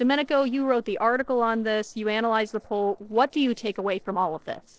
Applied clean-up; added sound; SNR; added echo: neural separator model SepFormer DNS4.